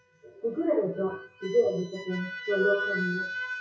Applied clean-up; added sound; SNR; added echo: classical method WPE with log-MMSE.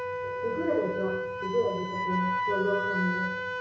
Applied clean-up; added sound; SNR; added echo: none; Wind instrument, woodwind instrument; 1 dB; reverberation time 0.6 s.